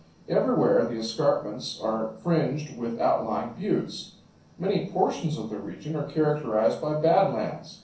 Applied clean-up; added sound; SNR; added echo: none; none; none; reverberation time 0.6 s.